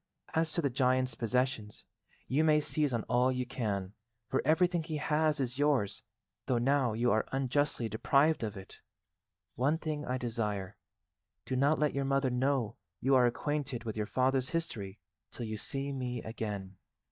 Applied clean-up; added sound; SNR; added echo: neural mask model DeepFilterNet 3.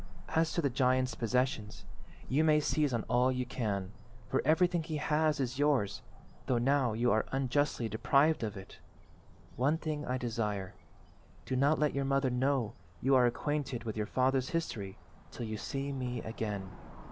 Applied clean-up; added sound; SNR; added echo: none; Cricket / Motor vehicle (road); 14 dB; none.